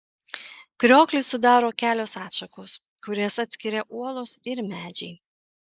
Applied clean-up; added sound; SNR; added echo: neural mask model Resemble Enhance denoiser.